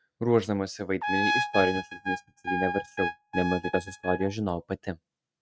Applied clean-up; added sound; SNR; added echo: neural mask model RNNoise.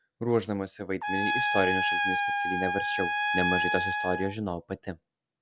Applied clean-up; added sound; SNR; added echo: none; Trumpet; -3 dB; none.